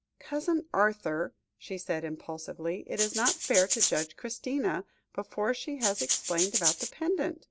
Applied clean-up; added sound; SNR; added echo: none; Rattle (instrument); -2 dB; none.